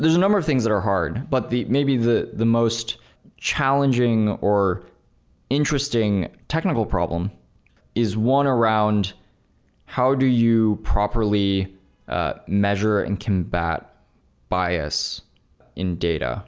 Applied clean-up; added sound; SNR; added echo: none; none; none; none.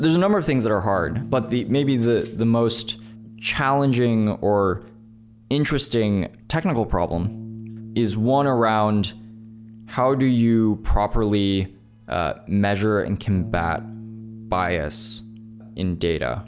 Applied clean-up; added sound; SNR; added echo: none; Bass guitar + Rattle (instrument); 18 dB; none.